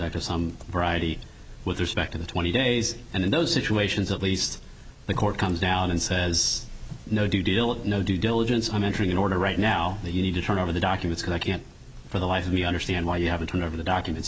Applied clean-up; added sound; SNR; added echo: none; none; none; none.